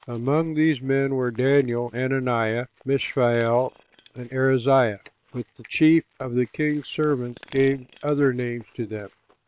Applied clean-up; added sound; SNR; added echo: neural separator model SepFormer WHAM!.